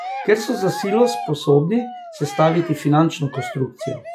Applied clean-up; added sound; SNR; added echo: classical method log-MMSE.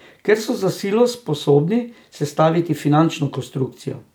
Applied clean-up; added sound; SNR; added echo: none; none; none; none.